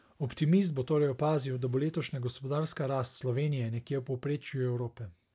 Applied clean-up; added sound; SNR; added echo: none; none; none; none.